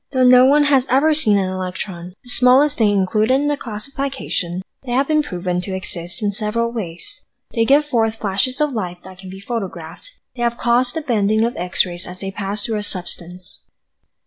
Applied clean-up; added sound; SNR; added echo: none; none; none; none.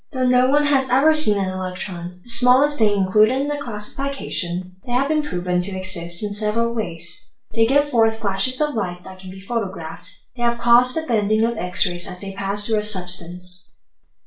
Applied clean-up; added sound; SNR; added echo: none; none; none; reverberation time 0.3 s.